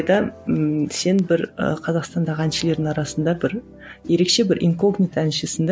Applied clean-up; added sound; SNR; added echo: none; none; none; none.